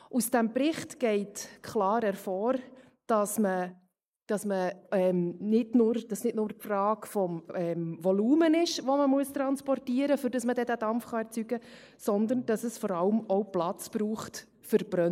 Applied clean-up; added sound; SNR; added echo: neural mask model Resemble Enhance denoiser.